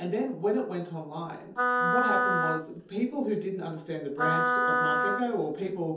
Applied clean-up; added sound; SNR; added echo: none; Wind instrument, woodwind instrument; -3 dB; reverberation time 0.5 s.